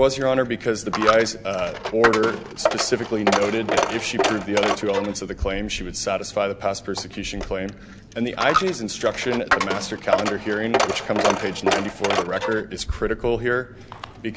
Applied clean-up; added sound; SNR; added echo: none; Coin (dropping); 2 dB; none.